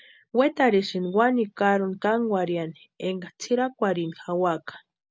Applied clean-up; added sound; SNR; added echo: none; none; none; none.